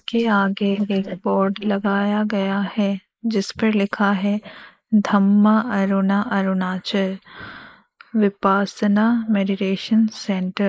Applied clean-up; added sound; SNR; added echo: neural mask model Resemble Enhance denoiser.